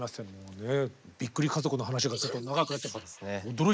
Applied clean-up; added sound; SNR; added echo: neural mask model Resemble Enhance denoiser.